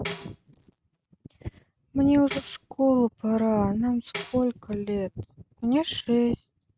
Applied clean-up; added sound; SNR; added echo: neural mask model RNNoise.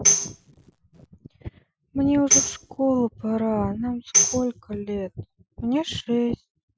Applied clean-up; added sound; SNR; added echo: classical method Wiener filter.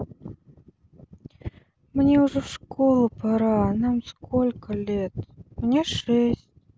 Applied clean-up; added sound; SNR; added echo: none; none; none; none.